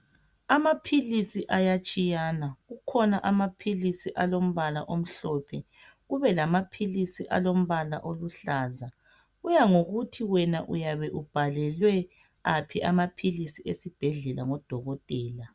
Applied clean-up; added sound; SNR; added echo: none; none; none; none.